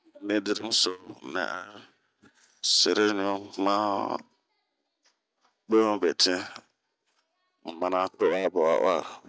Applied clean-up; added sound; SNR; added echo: none; none; none; none.